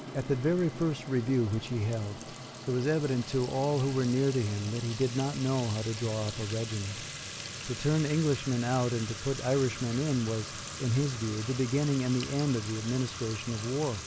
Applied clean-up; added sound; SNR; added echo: none; Fill (with liquid) / Trickle, dribble / Sink (filling or washing); 11 dB; none.